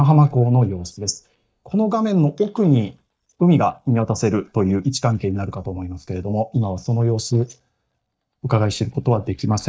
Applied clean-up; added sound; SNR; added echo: neural mask model DeepFilterNet 3.